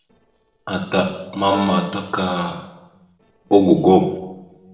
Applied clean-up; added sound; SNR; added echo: neural separator model SepFormer DNS4.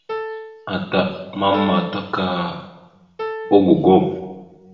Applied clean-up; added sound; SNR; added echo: none; Piano; 13 dB; reverberation time 0.9 s.